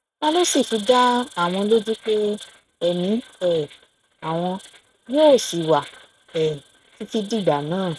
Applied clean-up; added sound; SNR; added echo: neural mask model RNNoise.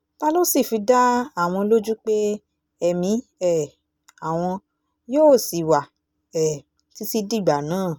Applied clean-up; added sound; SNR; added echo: none; none; none; none.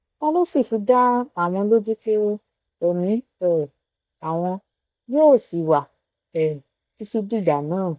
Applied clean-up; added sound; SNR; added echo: neural mask model DeepFilterNet 3.